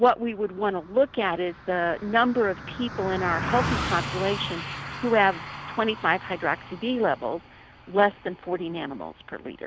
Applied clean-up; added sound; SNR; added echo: none; Car passing by; 10 dB; none.